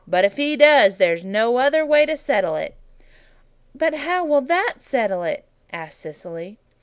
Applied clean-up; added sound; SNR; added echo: none; none; none; none.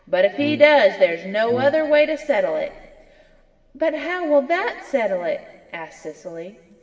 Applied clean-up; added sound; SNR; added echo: none; Brass instrument; 15 dB; reverberation time 2.8 s.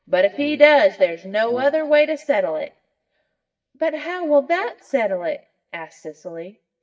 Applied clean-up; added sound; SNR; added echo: neural mask model DeepFilterNet 3.